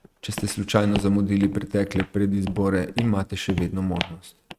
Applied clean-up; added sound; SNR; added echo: neural mask model RNNoise.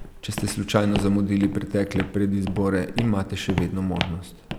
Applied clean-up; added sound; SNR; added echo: none; Walk, footsteps; 9 dB; none.